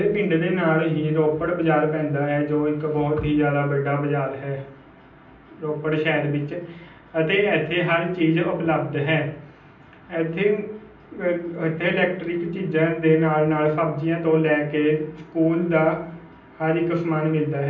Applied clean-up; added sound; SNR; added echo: none; none; none; reverberation time 0.6 s.